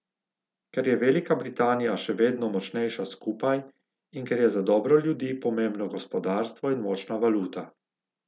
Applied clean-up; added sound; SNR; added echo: none; none; none; none.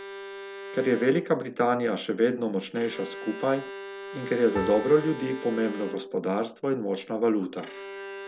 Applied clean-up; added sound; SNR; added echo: none; Piano + Bowed string instrument; 12 dB; none.